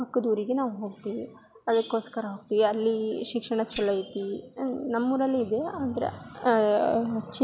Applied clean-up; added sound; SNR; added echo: none; Tambourine; 16 dB; none.